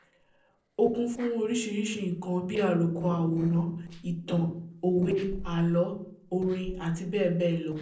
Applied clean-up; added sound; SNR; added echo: neural separator model SepFormer DNS4.